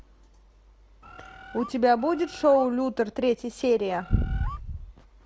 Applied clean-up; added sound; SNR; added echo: none; Bird; 17 dB; none.